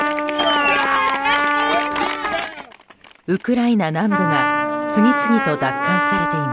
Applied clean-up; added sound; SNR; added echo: none; Trumpet; 1 dB; none.